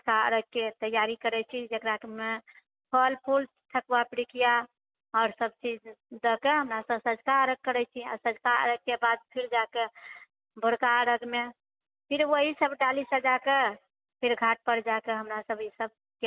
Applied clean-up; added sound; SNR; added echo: none; none; none; none.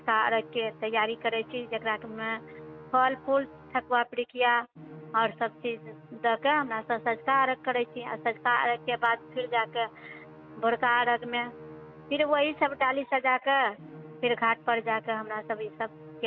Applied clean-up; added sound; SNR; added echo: none; Musical instrument; 19 dB; none.